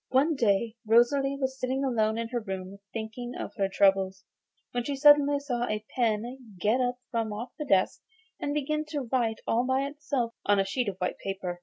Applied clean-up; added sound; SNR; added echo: none; none; none; none.